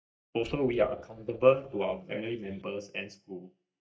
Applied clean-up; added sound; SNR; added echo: neural mask model DeepFilterNet 3.